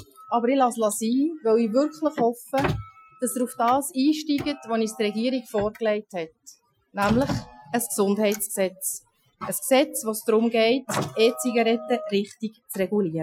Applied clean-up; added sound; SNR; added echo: classical method Wiener filter.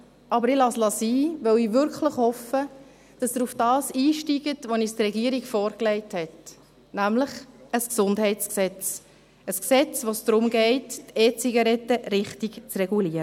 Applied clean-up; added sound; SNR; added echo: none; none; none; none.